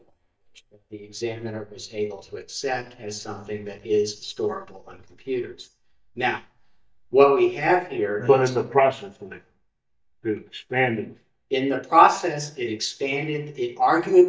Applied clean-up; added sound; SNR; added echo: neural mask model DeepFilterNet 3.